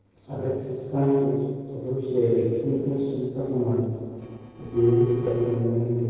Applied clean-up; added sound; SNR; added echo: neural separator model SepFormer DNS4.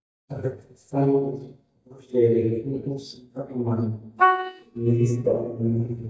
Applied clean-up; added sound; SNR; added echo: neural mask model DeepFilterNet 3.